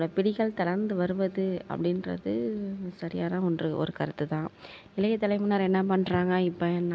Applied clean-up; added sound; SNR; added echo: none; none; none; none.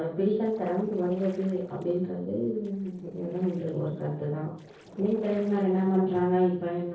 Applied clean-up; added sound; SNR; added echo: neural separator model SepFormer DNS4.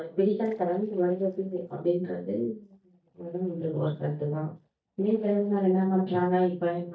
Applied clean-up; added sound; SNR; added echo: neural mask model DeepFilterNet 3.